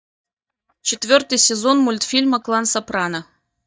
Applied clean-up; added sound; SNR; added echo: neural mask model DeepFilterNet 3.